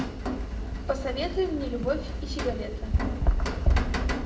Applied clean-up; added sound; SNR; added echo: none; Rain; 7 dB; reverberation time 0.7 s.